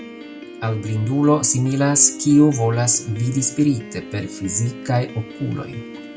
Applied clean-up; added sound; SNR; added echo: none; Piano; 15 dB; none.